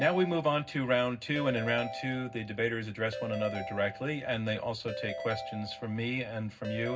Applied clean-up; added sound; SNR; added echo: none; Ringtone / Keyboard (musical); 10 dB; reverberation time 0.4 s.